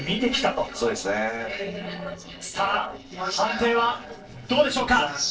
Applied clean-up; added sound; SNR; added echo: neural separator model SepFormer DNS4.